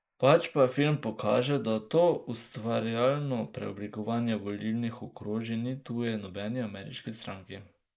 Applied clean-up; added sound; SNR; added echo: neural mask model Resemble Enhance denoiser.